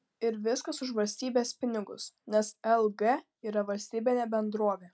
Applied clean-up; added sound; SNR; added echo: none; none; none; none.